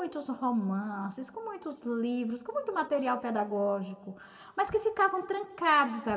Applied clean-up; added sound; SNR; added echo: none; none; none; reverberation time 1.4 s.